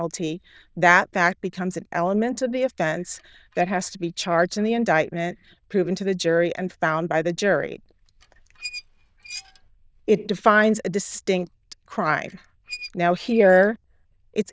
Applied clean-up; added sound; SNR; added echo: neural diffusion model UNIVERSE++.